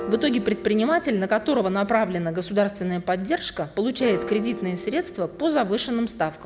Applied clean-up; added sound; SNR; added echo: none; Piano; 14 dB; none.